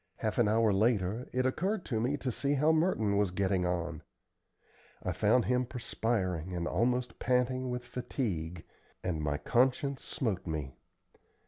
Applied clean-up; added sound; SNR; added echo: none; none; none; none.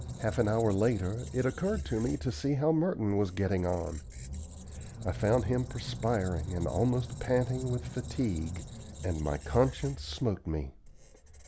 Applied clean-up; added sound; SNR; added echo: none; Squeak; 10 dB; none.